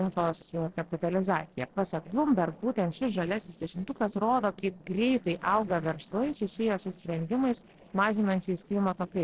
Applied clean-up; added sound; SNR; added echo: neural separator model SepFormer DNS4.